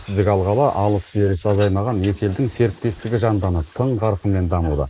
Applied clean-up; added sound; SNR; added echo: neural mask model Resemble Enhance denoiser.